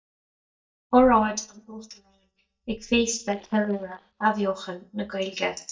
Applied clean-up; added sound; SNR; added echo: neural mask model DeepFilterNet 3.